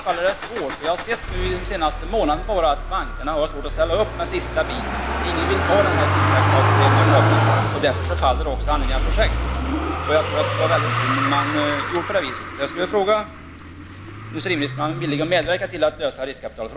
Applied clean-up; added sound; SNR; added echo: none; Motor vehicle (road); -1 dB; none.